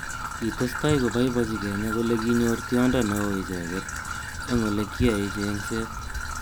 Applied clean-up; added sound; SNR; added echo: none; Trickle, dribble / Traffic noise, roadway noise; 6 dB; none.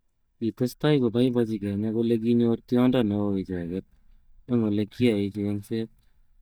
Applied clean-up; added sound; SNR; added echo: neural mask model DeepFilterNet 3.